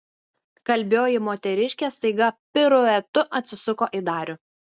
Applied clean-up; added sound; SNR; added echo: none; none; none; none.